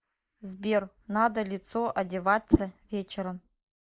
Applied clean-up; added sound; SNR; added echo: neural mask model Resemble Enhance denoiser.